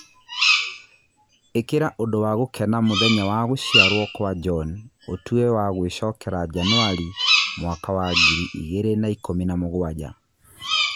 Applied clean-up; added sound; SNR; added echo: none; Bird vocalization, bird call, bird song; 2 dB; none.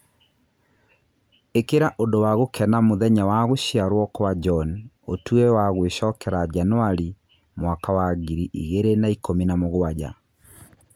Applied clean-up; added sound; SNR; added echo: none; none; none; none.